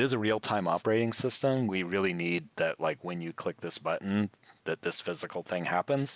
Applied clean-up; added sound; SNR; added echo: none; none; none; none.